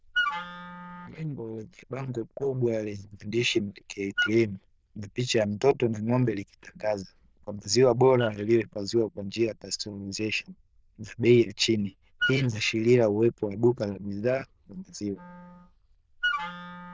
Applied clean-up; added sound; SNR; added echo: neural diffusion model UNIVERSE++.